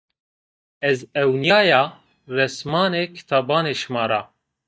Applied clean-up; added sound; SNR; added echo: neural mask model DeepFilterNet 3.